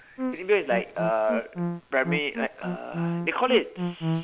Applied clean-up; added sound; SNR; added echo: none; Musical instrument; 4 dB; none.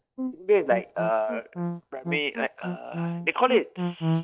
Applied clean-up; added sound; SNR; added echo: neural mask model DeepFilterNet 3.